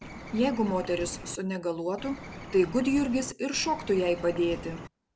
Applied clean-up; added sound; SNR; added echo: none; Bird; 12 dB; none.